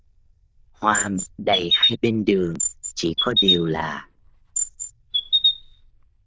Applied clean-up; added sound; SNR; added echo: neural diffusion model UNIVERSE++.